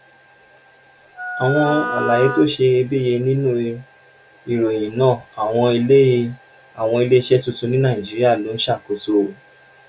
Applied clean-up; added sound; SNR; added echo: none; Wind instrument, woodwind instrument; 7 dB; none.